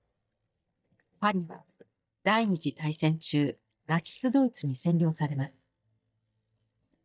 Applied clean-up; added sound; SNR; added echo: neural mask model DeepFilterNet 3.